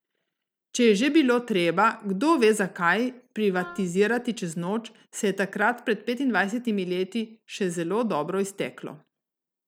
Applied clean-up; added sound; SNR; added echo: none; Wind instrument, woodwind instrument; 20 dB; none.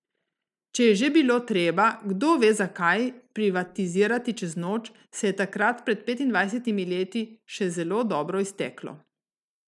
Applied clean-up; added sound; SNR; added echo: neural mask model Resemble Enhance denoiser.